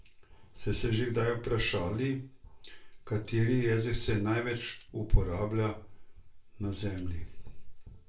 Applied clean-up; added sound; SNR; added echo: none; Tambourine; 14 dB; reverberation time 0.3 s.